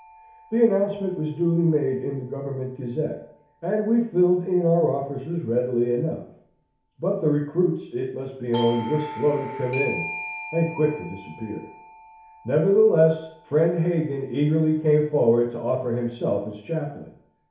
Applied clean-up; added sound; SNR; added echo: none; Doorbell; 17 dB; reverberation time 0.6 s.